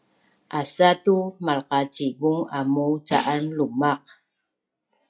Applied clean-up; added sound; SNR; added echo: classical method log-MMSE.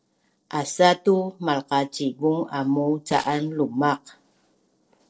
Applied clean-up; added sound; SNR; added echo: neural separator model SepFormer DNS4.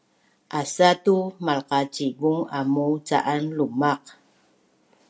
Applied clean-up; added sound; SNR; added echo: none; none; none; none.